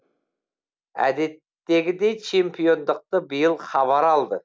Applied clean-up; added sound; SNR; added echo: none; none; none; none.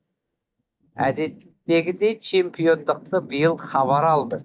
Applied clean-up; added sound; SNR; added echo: neural mask model DeepFilterNet 3.